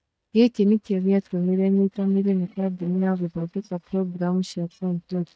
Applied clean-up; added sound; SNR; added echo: neural mask model DeepFilterNet 3.